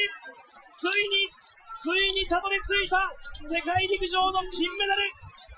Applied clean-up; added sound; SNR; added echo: classical method Wiener filter.